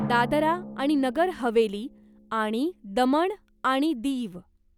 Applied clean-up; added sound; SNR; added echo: none; Drum; 14 dB; none.